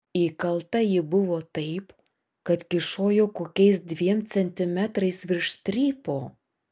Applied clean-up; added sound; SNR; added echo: none; none; none; none.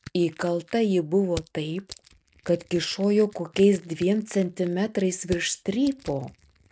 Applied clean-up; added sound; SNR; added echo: neural mask model RNNoise.